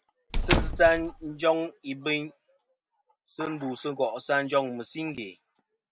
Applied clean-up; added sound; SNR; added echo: none; Squeak / Slam / Wood; -2 dB; none.